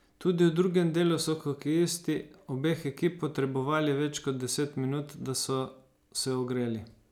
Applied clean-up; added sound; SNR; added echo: none; none; none; none.